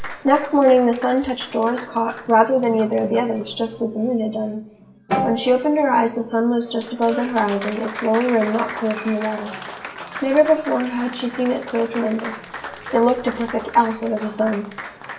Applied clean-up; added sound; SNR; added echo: none; Applause; 12 dB; reverberation time 0.6 s.